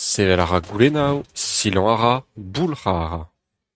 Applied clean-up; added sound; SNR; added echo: neural mask model RNNoise.